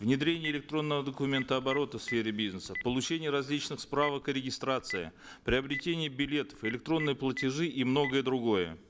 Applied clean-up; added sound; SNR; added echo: none; Telephone; 14 dB; none.